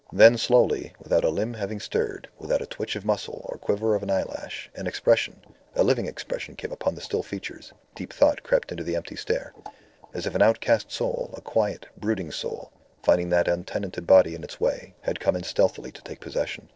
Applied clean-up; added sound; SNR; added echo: neural separator model SepFormer DNS4.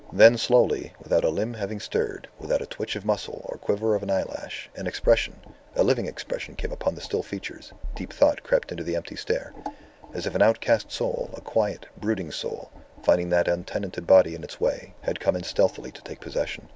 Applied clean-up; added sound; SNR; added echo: none; Bass drum; 11 dB; none.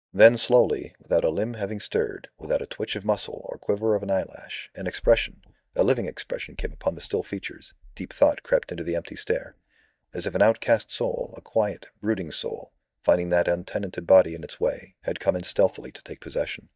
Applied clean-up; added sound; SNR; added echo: neural mask model DeepFilterNet 3.